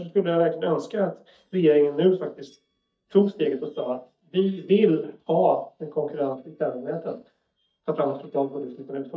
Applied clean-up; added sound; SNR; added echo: neural mask model DeepFilterNet 3.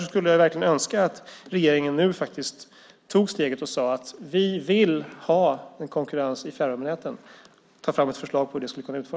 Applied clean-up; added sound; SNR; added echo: none; none; none; none.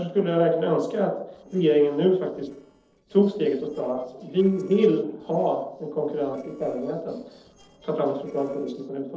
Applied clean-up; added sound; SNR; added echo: neural separator model SepFormer DNS4.